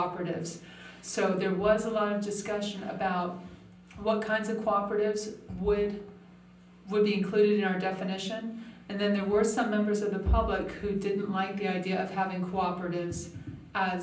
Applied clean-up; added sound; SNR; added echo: none; none; none; reverberation time 0.6 s.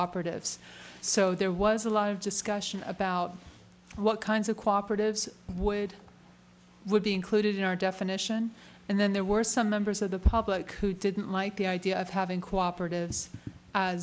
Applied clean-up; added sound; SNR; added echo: none; none; none; none.